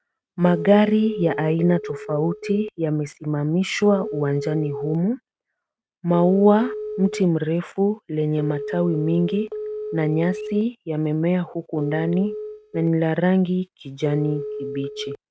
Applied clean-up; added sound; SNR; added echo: neural mask model RNNoise.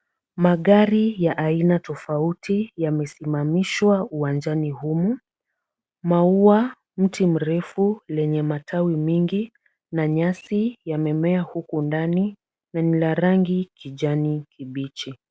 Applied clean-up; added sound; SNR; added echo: none; none; none; none.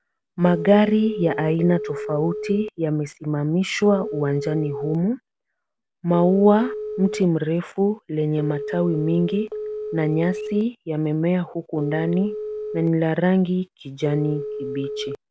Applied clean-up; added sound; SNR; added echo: none; Telephone; 10 dB; none.